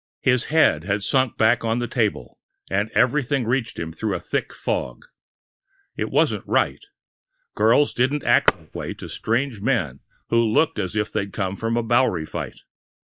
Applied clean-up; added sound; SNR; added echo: neural mask model DeepFilterNet 3.